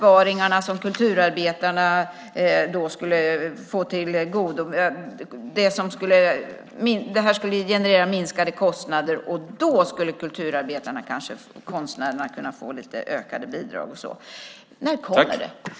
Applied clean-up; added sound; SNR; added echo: none; none; none; none.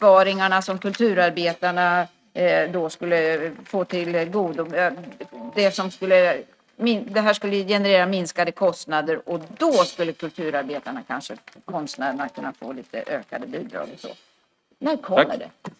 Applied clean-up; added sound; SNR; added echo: neural mask model RNNoise.